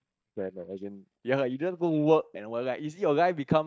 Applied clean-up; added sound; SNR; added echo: neural mask model DeepFilterNet 3.